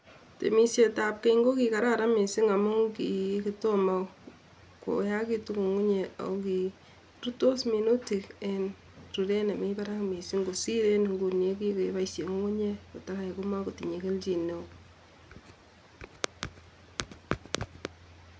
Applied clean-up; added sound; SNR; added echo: none; none; none; none.